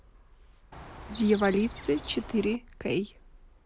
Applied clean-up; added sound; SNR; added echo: none; Chirp, tweet; 13 dB; none.